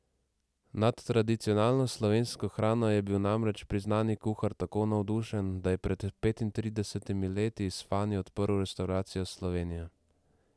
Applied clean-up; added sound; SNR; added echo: none; none; none; none.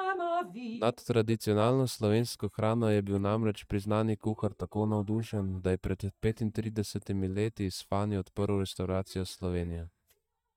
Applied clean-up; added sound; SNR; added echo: neural mask model DeepFilterNet 3.